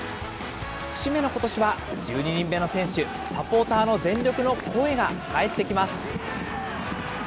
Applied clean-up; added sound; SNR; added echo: none; none; none; none.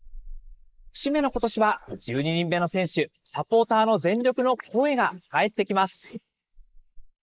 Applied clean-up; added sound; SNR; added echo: neural mask model Resemble Enhance denoiser.